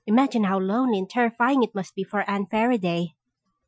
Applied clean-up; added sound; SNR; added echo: classical method Wiener filter.